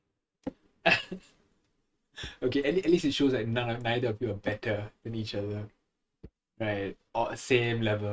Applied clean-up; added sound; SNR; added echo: neural mask model RNNoise.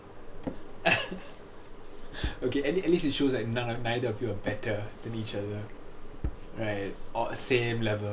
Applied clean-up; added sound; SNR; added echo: none; Drawer open or close; 6 dB; none.